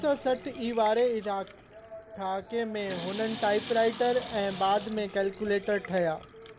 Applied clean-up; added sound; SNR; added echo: none; Sink (filling or washing) / Water tap, faucet; 12 dB; none.